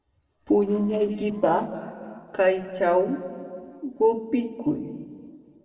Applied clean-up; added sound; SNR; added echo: neural separator model SepFormer DNS4.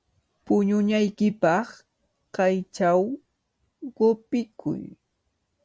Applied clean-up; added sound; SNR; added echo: none; none; none; none.